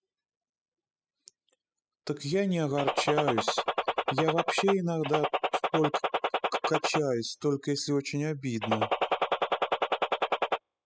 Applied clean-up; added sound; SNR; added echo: classical method spectral subtraction.